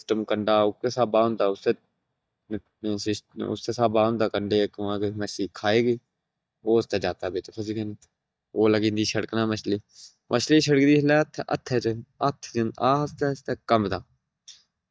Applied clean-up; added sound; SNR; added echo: neural mask model DeepFilterNet 3.